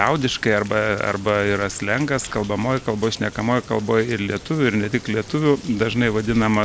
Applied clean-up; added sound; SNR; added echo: none; Rain; 18 dB; none.